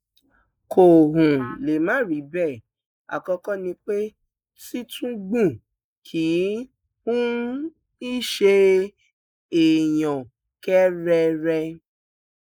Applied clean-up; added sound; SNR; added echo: neural mask model Resemble Enhance denoiser.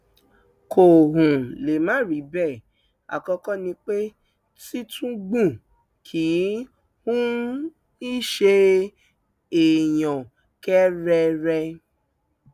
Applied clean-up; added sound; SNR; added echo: none; none; none; none.